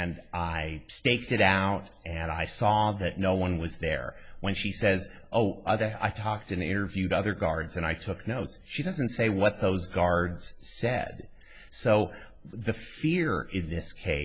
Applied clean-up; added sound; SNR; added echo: none; none; none; none.